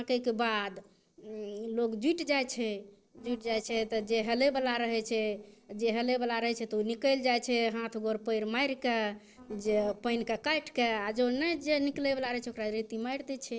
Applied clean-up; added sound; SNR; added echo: neural separator model SepFormer DNS4.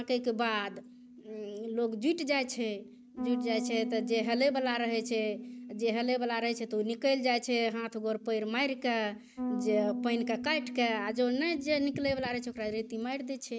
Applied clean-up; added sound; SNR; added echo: neural mask model RNNoise.